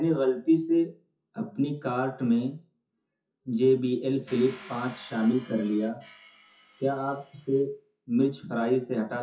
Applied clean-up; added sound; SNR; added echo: classical method WPE with log-MMSE.